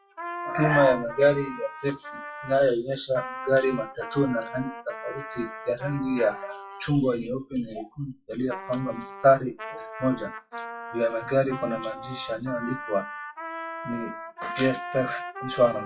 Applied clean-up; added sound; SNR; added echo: classical method WPE with log-MMSE.